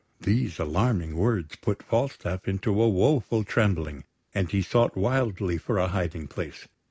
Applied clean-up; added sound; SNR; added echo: none; none; none; none.